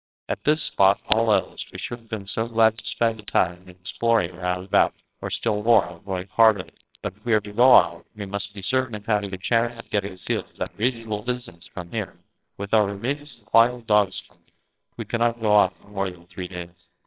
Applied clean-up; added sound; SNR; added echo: neural separator model SepFormer WHAMR!.